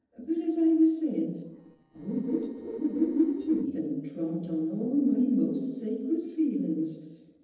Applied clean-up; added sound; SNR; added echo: neural separator model SepFormer DNS4.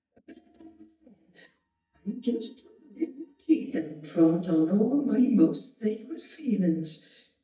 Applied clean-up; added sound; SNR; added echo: neural mask model DeepFilterNet 3.